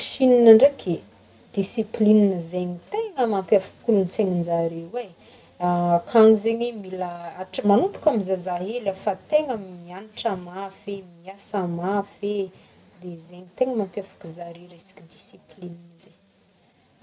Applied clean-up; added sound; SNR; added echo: none; none; none; none.